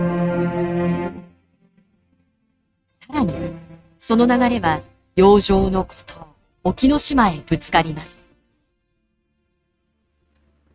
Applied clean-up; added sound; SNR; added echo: neural mask model RNNoise.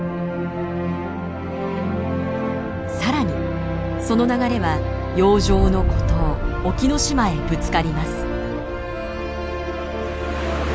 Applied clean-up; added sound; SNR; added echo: none; Wind instrument, woodwind instrument; 14 dB; none.